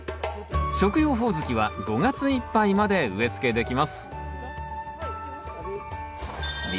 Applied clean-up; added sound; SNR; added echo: none; none; none; none.